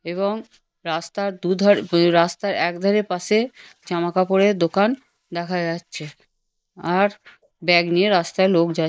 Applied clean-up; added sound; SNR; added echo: neural mask model Resemble Enhance denoiser.